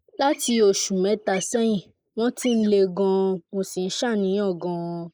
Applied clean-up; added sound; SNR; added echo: neural mask model Resemble Enhance denoiser.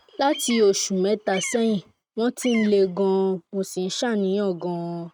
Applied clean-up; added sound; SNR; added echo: neural mask model RNNoise.